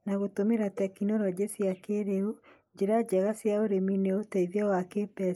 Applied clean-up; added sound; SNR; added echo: neural mask model Resemble Enhance denoiser.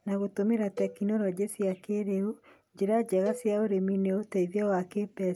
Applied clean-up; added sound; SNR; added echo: none; Cowbell; 16 dB; none.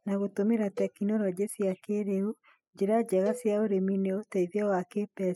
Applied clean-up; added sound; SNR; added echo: classical method spectral subtraction.